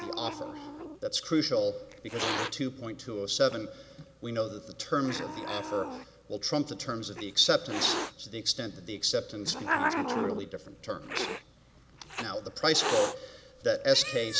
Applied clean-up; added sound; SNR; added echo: none; Hiss; 6 dB; none.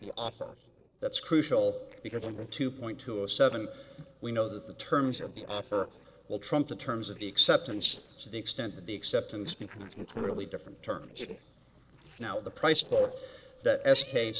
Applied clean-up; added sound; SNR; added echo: neural separator model SepFormer DNS4.